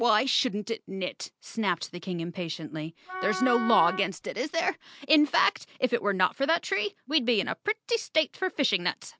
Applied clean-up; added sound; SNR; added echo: none; Wind instrument, woodwind instrument; 8 dB; none.